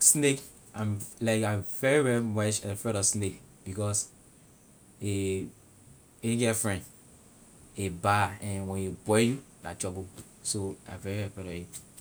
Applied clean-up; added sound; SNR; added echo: none; none; none; none.